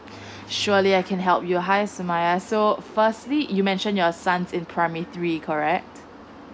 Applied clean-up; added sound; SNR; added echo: none; none; none; none.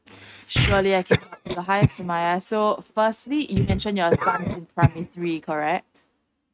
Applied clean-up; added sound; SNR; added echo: neural mask model RNNoise.